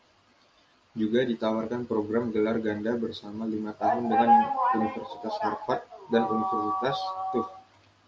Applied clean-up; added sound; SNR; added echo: none; none; none; none.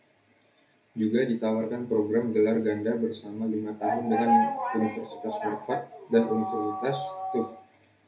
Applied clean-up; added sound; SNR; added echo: none; none; none; reverberation time 0.3 s.